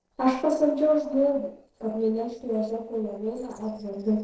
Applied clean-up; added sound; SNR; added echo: neural separator model SepFormer DNS4.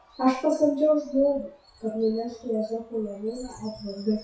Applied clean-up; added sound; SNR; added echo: classical method WPE with log-MMSE.